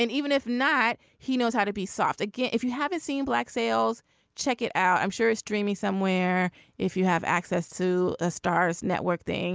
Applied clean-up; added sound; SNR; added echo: none; none; none; none.